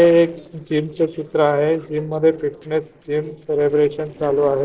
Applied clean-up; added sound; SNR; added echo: neural separator model SepFormer DNS4.